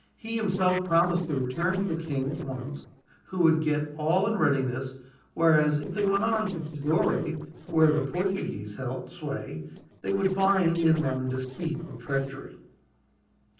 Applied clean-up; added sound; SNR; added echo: neural separator model SepFormer DNS4.